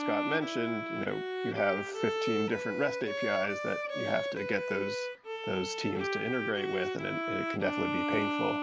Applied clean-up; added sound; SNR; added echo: none; Bowed string instrument; 0 dB; none.